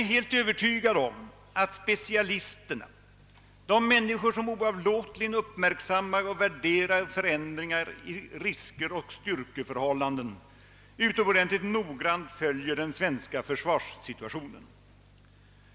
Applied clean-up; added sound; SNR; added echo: none; none; none; none.